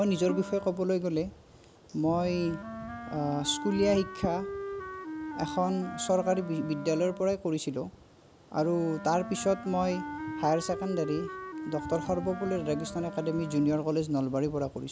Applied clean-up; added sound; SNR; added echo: none; Bowed string instrument + Wind instrument, woodwind instrument; 10 dB; none.